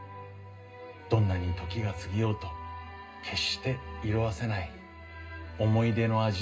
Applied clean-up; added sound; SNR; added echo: none; none; none; reverberation time 0.2 s.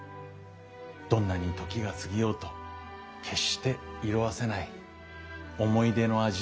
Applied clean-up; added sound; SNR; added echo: none; none; none; none.